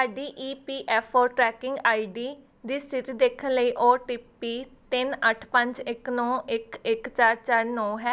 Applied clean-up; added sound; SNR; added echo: none; none; none; none.